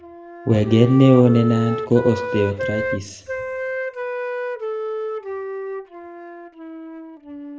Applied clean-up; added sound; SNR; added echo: none; Wind instrument, woodwind instrument; 7 dB; reverberation time 1.4 s.